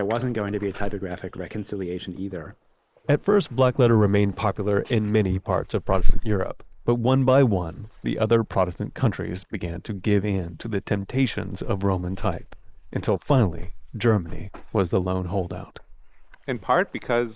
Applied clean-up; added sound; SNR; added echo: neural mask model Resemble Enhance denoiser.